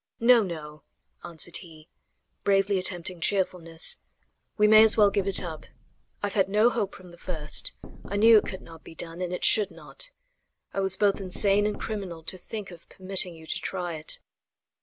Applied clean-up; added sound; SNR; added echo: none; Knock; 13 dB; none.